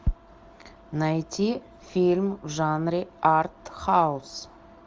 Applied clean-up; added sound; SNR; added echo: none; none; none; none.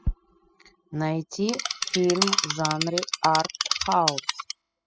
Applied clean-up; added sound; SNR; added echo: classical method spectral subtraction.